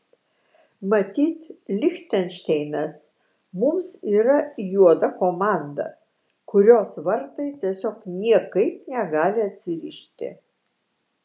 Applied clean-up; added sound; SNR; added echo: none; none; none; none.